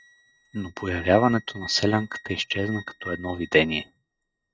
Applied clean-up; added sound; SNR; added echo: neural mask model RNNoise.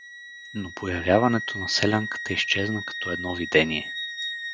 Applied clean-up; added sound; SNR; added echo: none; Wind instrument, woodwind instrument; 8 dB; none.